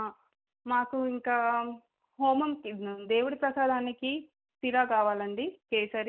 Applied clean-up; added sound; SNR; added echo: none; none; none; none.